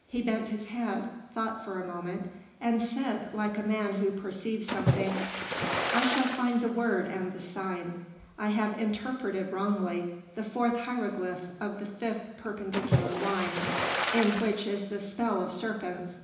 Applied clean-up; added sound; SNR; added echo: none; Splash, splatter; 5 dB; reverberation time 1.0 s.